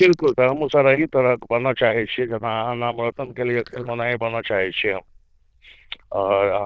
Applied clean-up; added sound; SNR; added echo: neural diffusion model UNIVERSE++.